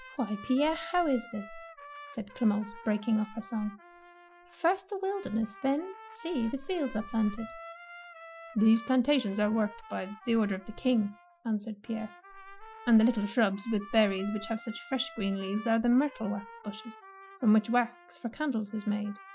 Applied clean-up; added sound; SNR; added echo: classical method Wiener filter.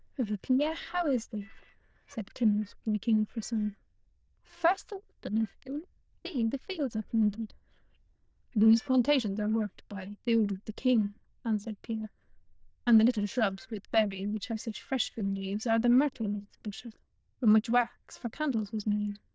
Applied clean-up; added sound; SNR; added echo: neural diffusion model UNIVERSE++.